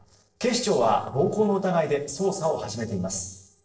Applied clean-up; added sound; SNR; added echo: neural separator model SepFormer DNS4.